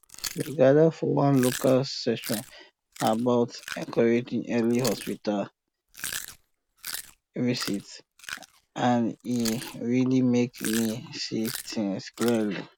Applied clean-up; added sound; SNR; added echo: none; Chewing, mastication; 14 dB; none.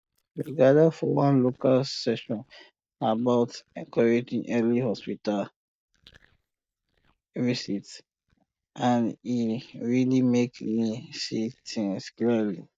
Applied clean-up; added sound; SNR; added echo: neural mask model DeepFilterNet 3.